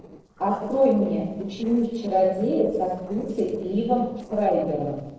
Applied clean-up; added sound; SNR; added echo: neural separator model SepFormer DNS4.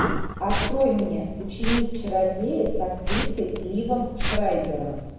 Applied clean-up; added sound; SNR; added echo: none; Liquid; 3 dB; reverberation time 0.8 s.